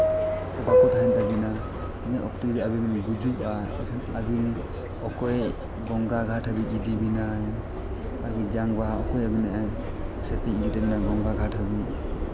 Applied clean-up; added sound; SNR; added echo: none; Subway, metro, underground; 0 dB; none.